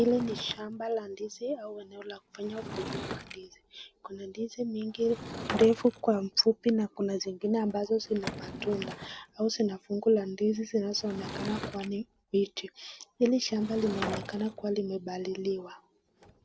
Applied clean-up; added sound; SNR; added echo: none; Sliding door / Wood; 12 dB; none.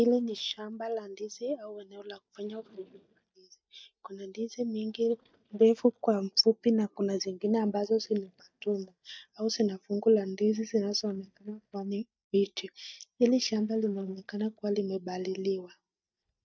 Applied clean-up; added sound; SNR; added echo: neural mask model DeepFilterNet 3.